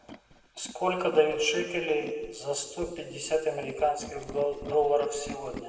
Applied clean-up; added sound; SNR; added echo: none; Tools; 17 dB; reverberation time 1.8 s.